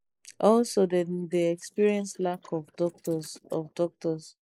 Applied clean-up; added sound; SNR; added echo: neural mask model Resemble Enhance denoiser.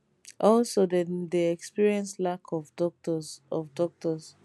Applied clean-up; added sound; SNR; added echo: none; none; none; none.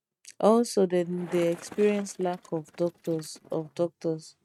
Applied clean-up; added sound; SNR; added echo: neural mask model RNNoise.